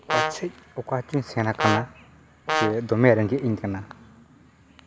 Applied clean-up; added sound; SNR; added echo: none; Brass instrument; 1 dB; none.